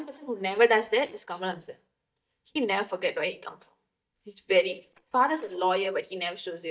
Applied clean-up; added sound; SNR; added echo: neural mask model DeepFilterNet 3.